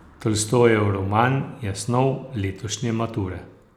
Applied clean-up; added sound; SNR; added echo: none; none; none; none.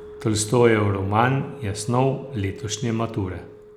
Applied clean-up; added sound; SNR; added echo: none; Telephone; 17 dB; none.